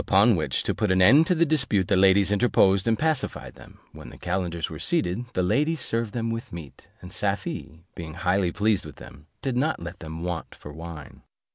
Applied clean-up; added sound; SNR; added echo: none; none; none; none.